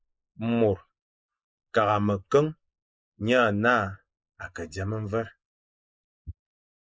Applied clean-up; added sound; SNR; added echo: neural mask model Resemble Enhance denoiser.